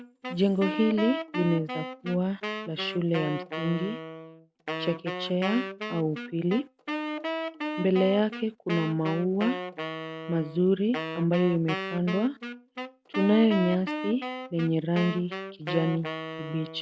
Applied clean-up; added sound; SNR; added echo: none; Wind instrument, woodwind instrument; 7 dB; none.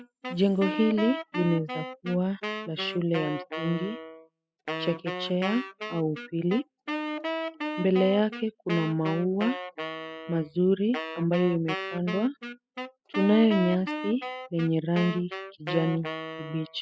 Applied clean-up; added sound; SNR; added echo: classical method spectral subtraction.